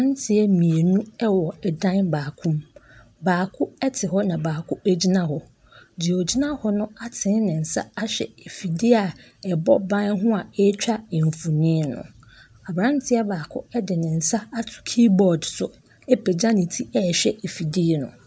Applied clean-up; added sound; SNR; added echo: none; none; none; none.